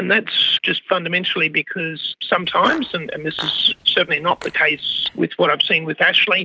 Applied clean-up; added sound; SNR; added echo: none; Fart; 17 dB; none.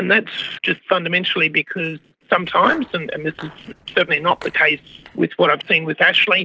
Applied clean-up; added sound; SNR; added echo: neural separator model SepFormer DNS4.